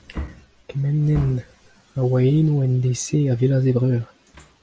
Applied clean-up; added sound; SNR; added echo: none; Wood; 17 dB; none.